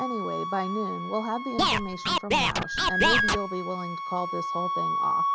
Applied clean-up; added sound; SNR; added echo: none; Wind instrument, woodwind instrument + Scratching (performance technique); -5 dB; none.